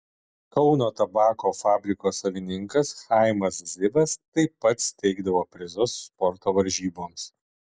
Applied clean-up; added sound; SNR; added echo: none; none; none; none.